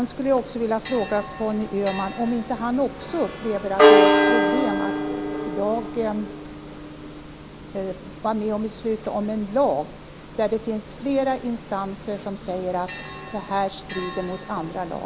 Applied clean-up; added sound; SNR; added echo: none; Church bell; 0 dB; none.